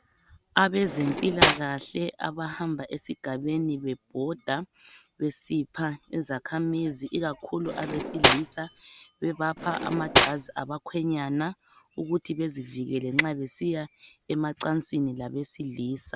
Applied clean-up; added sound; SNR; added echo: none; Cutlery, silverware; -5 dB; none.